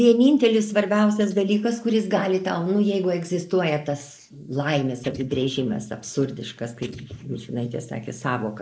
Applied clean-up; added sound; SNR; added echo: neural mask model Resemble Enhance denoiser.